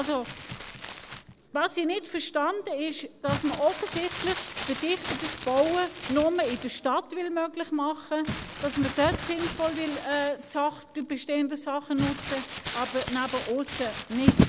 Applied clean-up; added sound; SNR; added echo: none; Crumpling, crinkling; 5 dB; none.